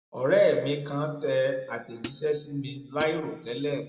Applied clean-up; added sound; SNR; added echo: none; Hi-hat; 12 dB; reverberation time 1.1 s.